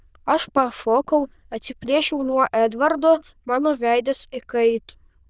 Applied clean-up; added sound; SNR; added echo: neural diffusion model UNIVERSE++.